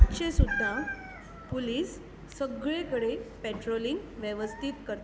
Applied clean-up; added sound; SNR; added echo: none; Meow; -3 dB; none.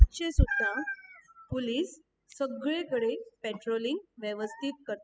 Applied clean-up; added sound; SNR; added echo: classical method spectral subtraction.